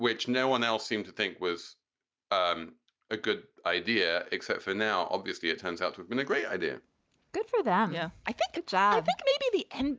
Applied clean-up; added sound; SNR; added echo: none; none; none; none.